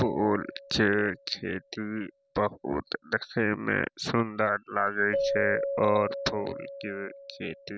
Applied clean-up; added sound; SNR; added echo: none; Keyboard (musical); 8 dB; none.